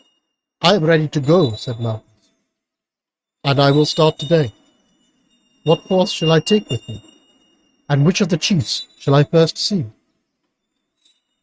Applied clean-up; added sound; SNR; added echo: neural mask model RNNoise.